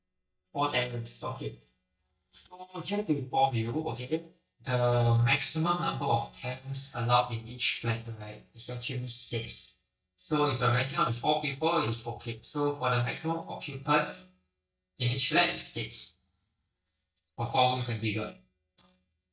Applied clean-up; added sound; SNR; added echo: neural mask model DeepFilterNet 3.